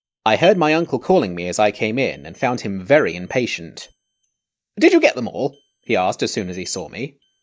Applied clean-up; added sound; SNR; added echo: neural mask model DeepFilterNet 3.